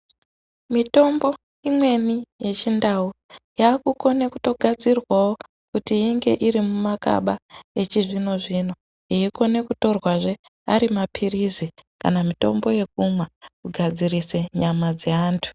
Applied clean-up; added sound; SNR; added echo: none; none; none; none.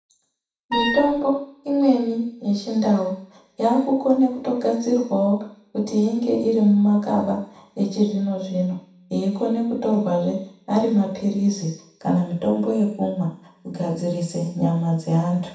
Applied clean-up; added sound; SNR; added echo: none; Wind instrument, woodwind instrument; 4 dB; reverberation time 0.7 s.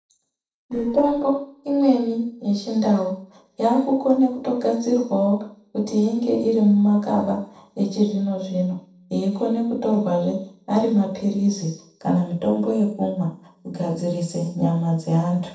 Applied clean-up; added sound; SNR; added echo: neural separator model SepFormer DNS4.